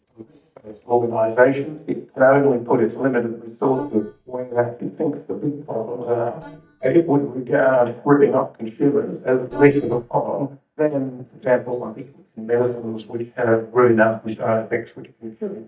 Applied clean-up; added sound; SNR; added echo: neural mask model DeepFilterNet 3.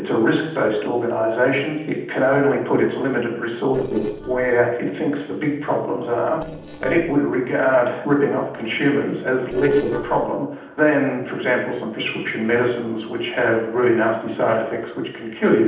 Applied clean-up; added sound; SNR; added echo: neural separator model SepFormer DNS4.